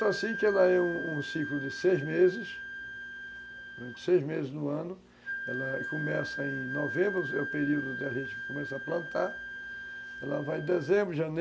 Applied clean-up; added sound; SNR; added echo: none; Wind instrument, woodwind instrument; 8 dB; none.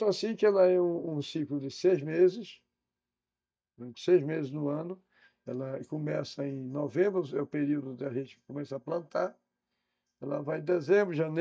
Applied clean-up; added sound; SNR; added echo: neural mask model DeepFilterNet 3.